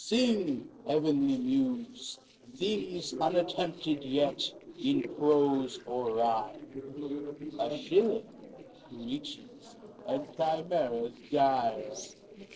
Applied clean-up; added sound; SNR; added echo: neural separator model SepFormer DNS4.